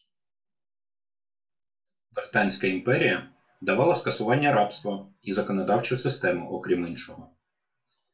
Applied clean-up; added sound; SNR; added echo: none; none; none; reverberation time 0.3 s.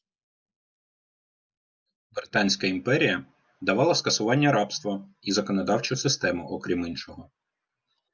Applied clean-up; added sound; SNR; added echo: none; none; none; none.